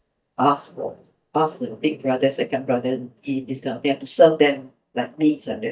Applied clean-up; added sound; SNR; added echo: neural mask model DeepFilterNet 3.